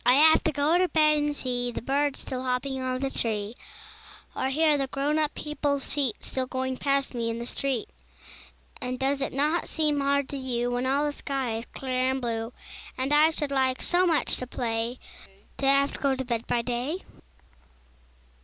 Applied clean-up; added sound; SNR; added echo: none; none; none; none.